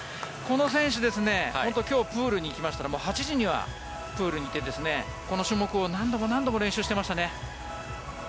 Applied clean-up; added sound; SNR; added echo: none; none; none; none.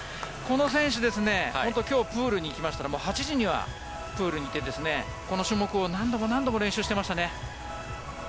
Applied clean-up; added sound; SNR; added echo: none; Mechanical fan; 20 dB; none.